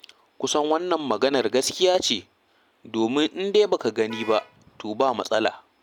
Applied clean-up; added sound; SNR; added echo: none; Vehicle horn, car horn, honking; 17 dB; none.